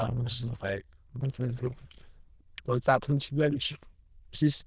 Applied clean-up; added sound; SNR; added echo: neural diffusion model UNIVERSE++.